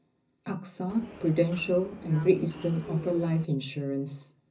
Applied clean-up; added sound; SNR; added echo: none; Subway, metro, underground; 15 dB; reverberation time 0.4 s.